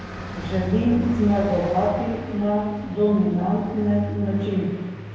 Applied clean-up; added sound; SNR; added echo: none; Car passing by; 9 dB; reverberation time 1.2 s.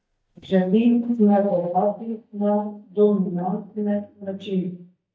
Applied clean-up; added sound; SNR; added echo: neural mask model DeepFilterNet 3.